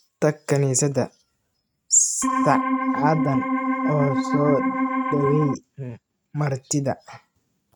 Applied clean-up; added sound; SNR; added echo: neural mask model RNNoise.